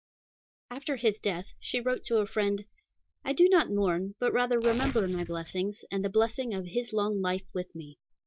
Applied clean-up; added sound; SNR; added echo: neural mask model DeepFilterNet 3.